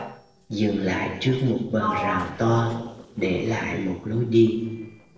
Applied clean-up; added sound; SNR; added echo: neural separator model SepFormer DNS4.